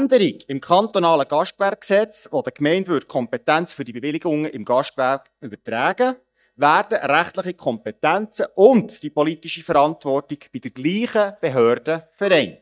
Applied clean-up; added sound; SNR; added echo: neural mask model DeepFilterNet 3.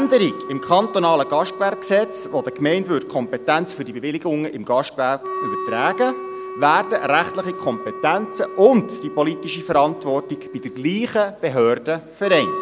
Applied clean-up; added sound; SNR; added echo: none; Wind instrument, woodwind instrument; 12 dB; none.